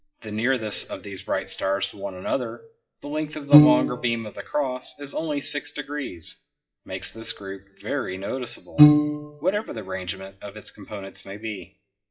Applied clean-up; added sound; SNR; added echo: classical method WPE with log-MMSE.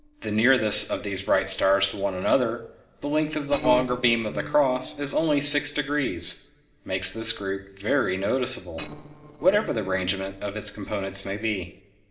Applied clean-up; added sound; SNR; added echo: neural separator model SepFormer DNS4.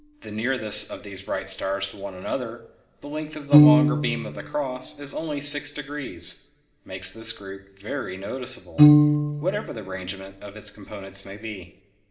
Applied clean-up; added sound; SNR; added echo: none; Piano; -3 dB; reverberation time 1.1 s.